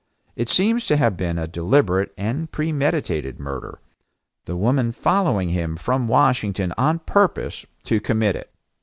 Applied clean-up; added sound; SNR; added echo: none; none; none; none.